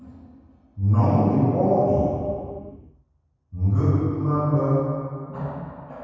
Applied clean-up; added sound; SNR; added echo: none; none; none; reverberation time 2.1 s.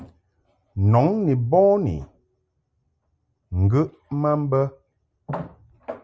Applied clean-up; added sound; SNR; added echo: none; none; none; none.